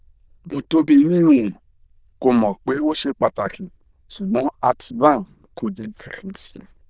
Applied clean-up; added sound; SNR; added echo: neural diffusion model UNIVERSE++.